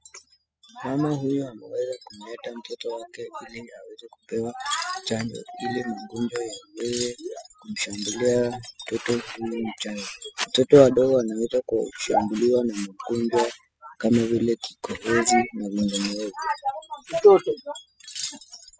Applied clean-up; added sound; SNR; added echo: classical method spectral subtraction.